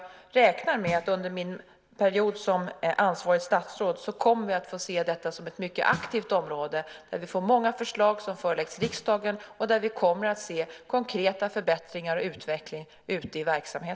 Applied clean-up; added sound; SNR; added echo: none; Snare drum; 15 dB; none.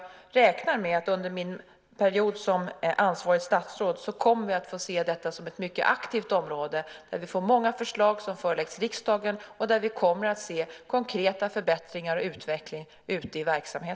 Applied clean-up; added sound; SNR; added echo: none; none; none; none.